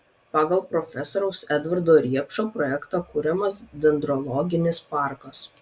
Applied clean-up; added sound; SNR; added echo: none; none; none; none.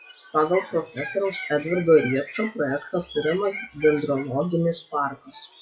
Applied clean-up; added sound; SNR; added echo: classical method log-MMSE.